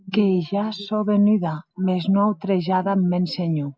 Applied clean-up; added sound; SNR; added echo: none; none; none; none.